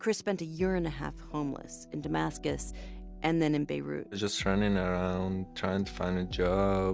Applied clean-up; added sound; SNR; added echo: none; none; none; none.